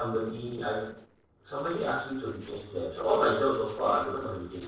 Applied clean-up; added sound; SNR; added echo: neural separator model SepFormer DNS4.